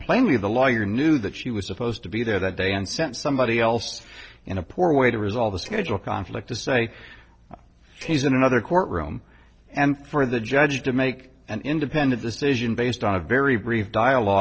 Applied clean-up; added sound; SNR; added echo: neural separator model SepFormer DNS4.